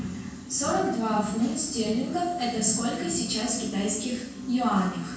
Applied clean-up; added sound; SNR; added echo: none; none; none; reverberation time 0.6 s.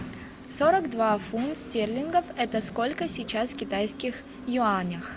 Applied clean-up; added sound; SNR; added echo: none; none; none; none.